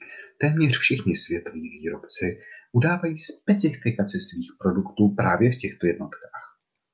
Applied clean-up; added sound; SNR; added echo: none; none; none; none.